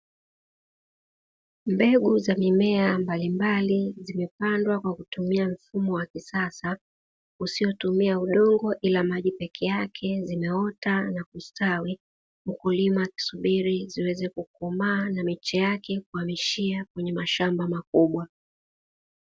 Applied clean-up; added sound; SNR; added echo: none; none; none; none.